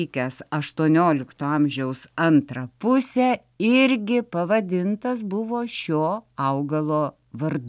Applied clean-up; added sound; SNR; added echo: none; none; none; none.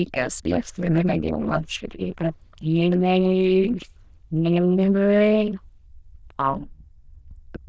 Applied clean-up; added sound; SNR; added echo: neural diffusion model UNIVERSE++.